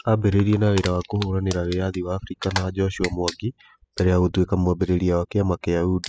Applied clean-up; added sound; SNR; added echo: classical method spectral subtraction.